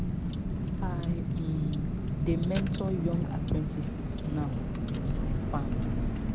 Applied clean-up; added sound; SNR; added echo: none; Car; -4 dB; none.